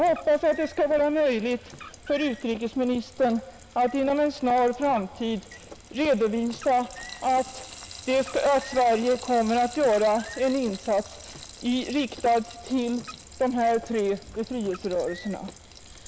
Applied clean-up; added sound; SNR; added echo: none; Car + Frying (food); 18 dB; none.